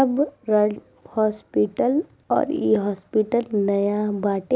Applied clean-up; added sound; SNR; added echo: none; none; none; none.